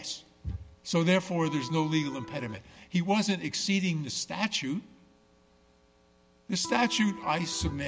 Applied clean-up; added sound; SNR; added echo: none; Electric guitar; 12 dB; none.